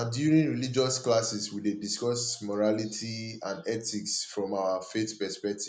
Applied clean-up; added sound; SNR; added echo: none; none; none; none.